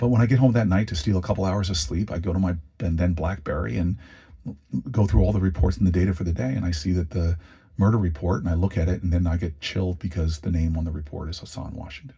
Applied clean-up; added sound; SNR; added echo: none; none; none; reverberation time 0.4 s.